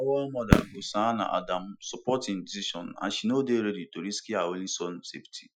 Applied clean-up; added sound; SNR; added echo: classical method Wiener filter.